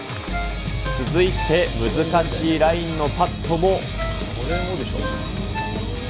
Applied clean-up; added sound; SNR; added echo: none; Ringtone; 14 dB; none.